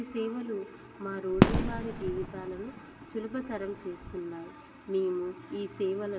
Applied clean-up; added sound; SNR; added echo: none; Fireworks; -4 dB; reverberation time 1.8 s.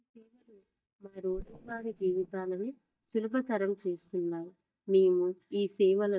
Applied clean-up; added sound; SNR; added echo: neural mask model DeepFilterNet 3.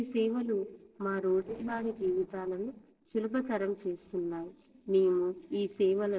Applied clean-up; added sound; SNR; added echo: neural separator model SepFormer DNS4.